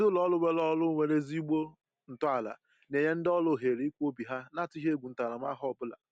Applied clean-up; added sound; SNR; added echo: none; none; none; none.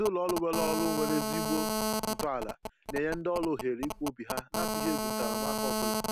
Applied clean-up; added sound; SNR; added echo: none; Telephone; 0 dB; none.